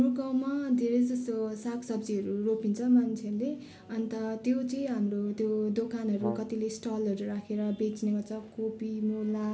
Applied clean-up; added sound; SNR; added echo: none; Brass instrument; 13 dB; none.